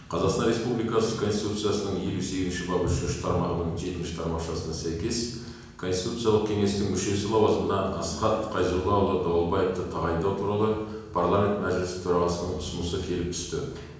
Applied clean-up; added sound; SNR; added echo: none; none; none; reverberation time 1.0 s.